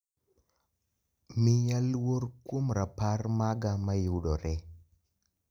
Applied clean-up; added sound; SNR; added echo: none; none; none; none.